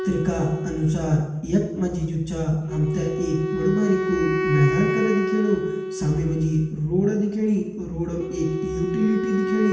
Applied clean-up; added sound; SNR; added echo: none; Wind instrument, woodwind instrument; 5 dB; reverberation time 0.8 s.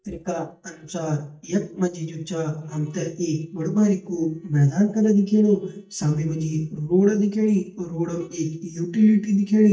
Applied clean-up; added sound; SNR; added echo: neural mask model DeepFilterNet 3.